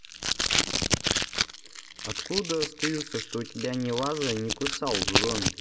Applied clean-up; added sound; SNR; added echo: none; Packing tape, duct tape; -3 dB; none.